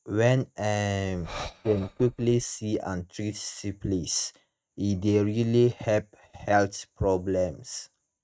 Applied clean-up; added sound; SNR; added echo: neural mask model RNNoise.